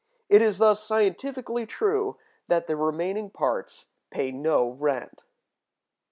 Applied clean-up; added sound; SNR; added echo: none; none; none; none.